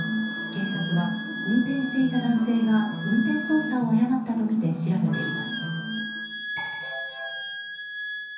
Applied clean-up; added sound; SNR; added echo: none; Wind instrument, woodwind instrument; 9 dB; reverberation time 0.6 s.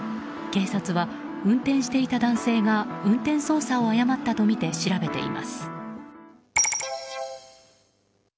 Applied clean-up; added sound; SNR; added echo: none; none; none; none.